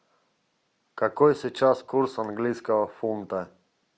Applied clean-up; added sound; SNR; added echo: none; none; none; none.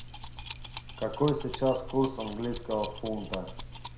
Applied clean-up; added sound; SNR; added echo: none; Keys jangling; -5 dB; reverberation time 0.5 s.